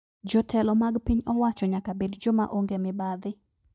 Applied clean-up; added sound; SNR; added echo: neural mask model DeepFilterNet 3.